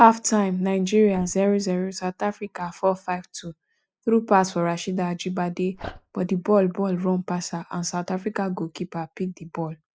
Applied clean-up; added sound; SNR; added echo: neural mask model Resemble Enhance denoiser.